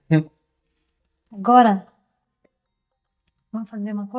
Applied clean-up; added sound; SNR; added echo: neural mask model DeepFilterNet 3.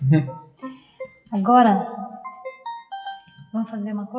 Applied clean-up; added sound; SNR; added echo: classical method WPE with log-MMSE.